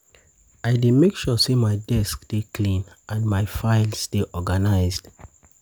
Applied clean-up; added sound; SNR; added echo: none; none; none; none.